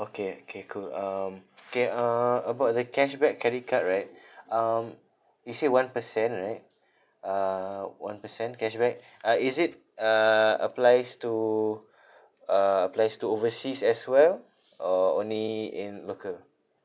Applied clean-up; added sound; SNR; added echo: none; none; none; none.